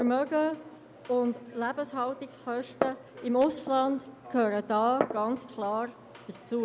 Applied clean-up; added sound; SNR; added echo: none; Glass; 11 dB; none.